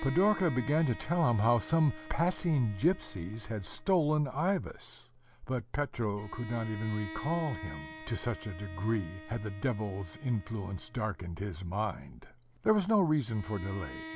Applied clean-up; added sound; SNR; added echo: none; Bowed string instrument; 16 dB; none.